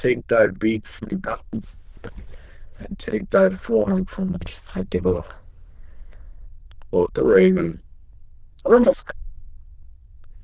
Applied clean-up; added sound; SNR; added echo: neural diffusion model UNIVERSE++.